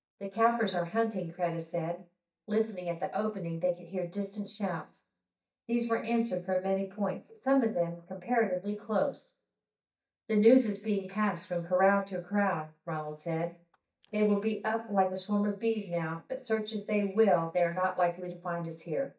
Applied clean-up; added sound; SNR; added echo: neural mask model DeepFilterNet 3.